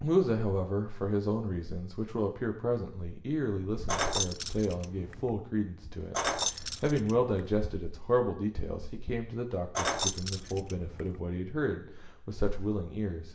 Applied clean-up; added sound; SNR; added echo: none; Keys jangling; 4 dB; reverberation time 0.7 s.